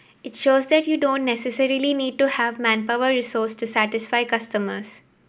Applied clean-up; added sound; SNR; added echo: none; none; none; none.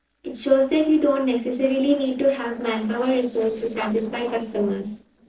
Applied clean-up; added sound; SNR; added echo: neural separator model SepFormer DNS4.